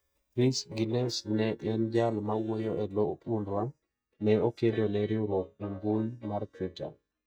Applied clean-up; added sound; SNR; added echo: neural mask model DeepFilterNet 3.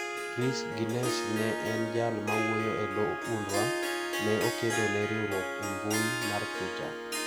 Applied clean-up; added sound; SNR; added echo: none; Harp; 0 dB; none.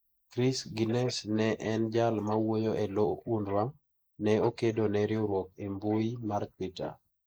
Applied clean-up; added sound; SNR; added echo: neural mask model Resemble Enhance denoiser.